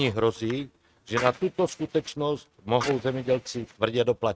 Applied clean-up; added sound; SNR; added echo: neural mask model RNNoise.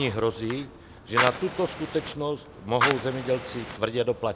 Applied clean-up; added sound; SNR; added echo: none; Fire; 4 dB; none.